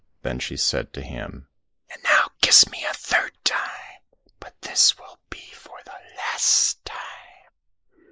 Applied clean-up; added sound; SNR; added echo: neural mask model Resemble Enhance denoiser.